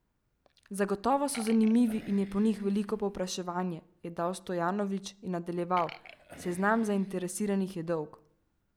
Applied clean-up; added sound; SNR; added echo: none; Burping, eructation; 19 dB; none.